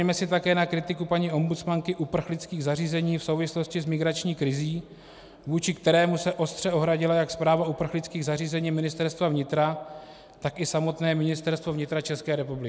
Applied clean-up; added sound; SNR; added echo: none; none; none; none.